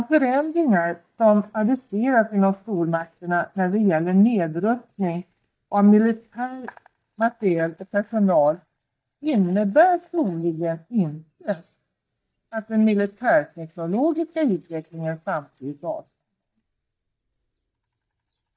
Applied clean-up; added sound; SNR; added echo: neural mask model DeepFilterNet 3.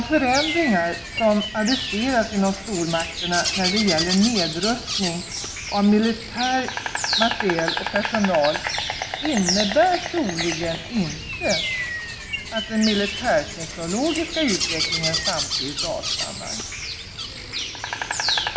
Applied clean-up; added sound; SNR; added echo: none; Insect; 3 dB; reverberation time 0.3 s.